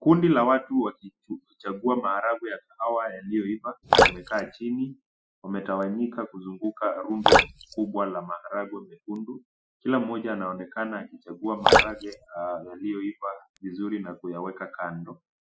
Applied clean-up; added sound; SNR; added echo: classical method spectral subtraction.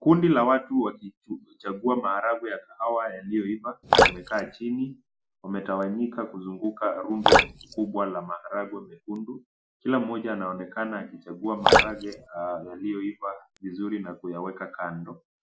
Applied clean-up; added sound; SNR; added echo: none; Drip; -3 dB; none.